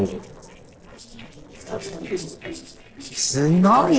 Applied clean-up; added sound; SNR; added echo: neural separator model SepFormer DNS4.